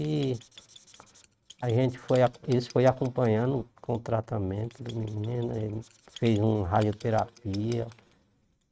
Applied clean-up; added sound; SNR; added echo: neural mask model RNNoise.